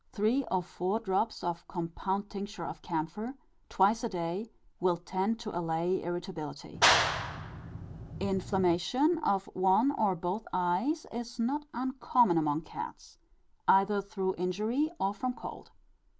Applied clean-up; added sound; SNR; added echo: none; Clapping; 0 dB; none.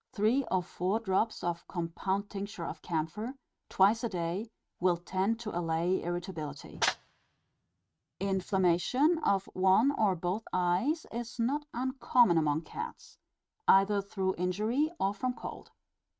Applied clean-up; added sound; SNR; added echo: neural mask model RNNoise.